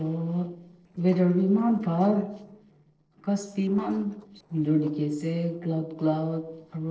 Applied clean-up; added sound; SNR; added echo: neural separator model SepFormer DNS4.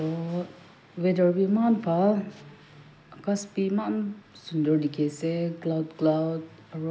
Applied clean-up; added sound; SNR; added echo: none; none; none; none.